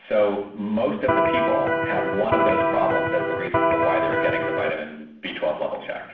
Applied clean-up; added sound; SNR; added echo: none; Electric guitar; -4 dB; reverberation time 0.7 s.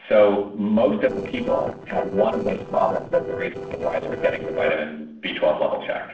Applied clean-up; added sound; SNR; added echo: neural separator model SepFormer DNS4.